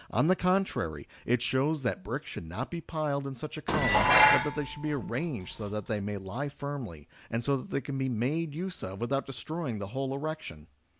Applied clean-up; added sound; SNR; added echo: none; Dishes, pots, and pans; -3 dB; none.